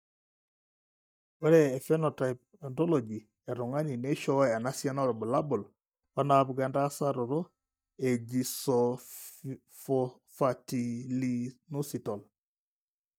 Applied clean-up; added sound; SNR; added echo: neural mask model DeepFilterNet 3.